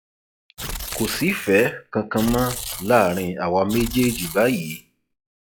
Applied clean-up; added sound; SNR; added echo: classical method log-MMSE.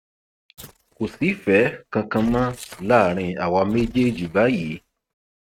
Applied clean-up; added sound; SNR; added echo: neural mask model RNNoise.